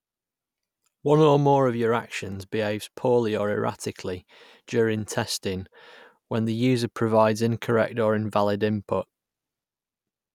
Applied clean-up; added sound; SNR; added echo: none; none; none; none.